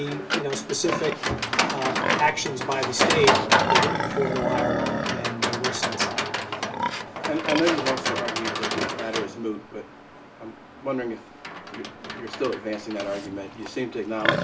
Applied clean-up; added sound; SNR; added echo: none; Livestock, farm animals, working animals; -2 dB; reverberation time 0.2 s.